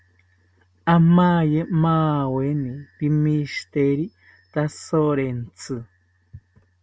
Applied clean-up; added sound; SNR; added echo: none; none; none; none.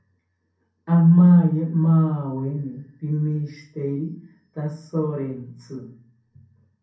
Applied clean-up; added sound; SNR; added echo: none; none; none; reverberation time 0.6 s.